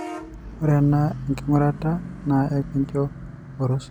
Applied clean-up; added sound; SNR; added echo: none; Bus / Vehicle horn, car horn, honking; 12 dB; none.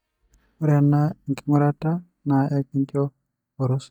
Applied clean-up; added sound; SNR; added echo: neural mask model DeepFilterNet 3.